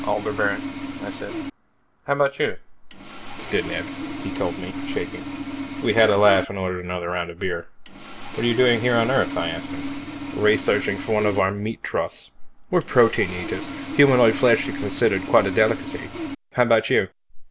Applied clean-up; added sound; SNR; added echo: none; Sawing; 9 dB; none.